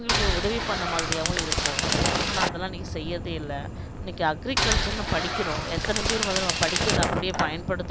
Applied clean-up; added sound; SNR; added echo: none; Fire + Boat, Water vehicle; -3 dB; none.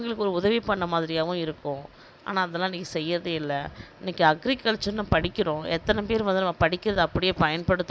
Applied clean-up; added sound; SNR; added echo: none; none; none; none.